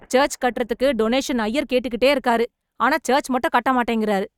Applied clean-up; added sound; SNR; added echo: neural mask model RNNoise.